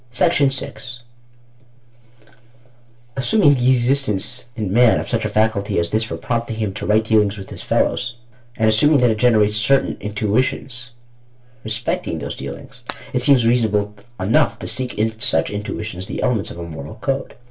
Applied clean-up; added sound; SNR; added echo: none; Shatter; 15 dB; reverberation time 0.2 s.